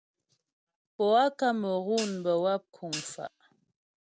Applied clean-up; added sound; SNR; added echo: none; Hi-hat; 12 dB; none.